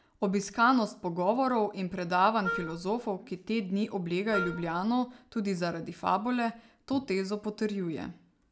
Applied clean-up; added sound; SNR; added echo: none; Wind instrument, woodwind instrument; 7 dB; none.